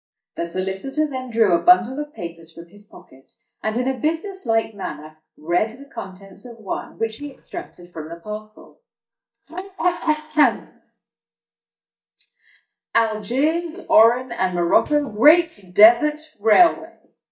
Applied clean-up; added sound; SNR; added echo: neural mask model DeepFilterNet 3.